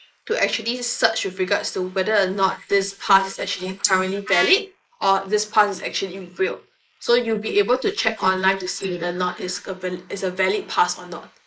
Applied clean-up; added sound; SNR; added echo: neural mask model Resemble Enhance denoiser.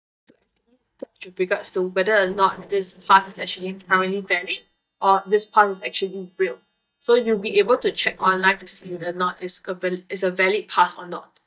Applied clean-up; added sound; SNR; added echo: neural mask model DeepFilterNet 3.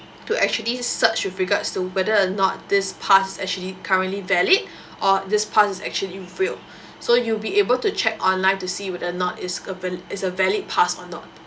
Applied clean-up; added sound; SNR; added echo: none; none; none; none.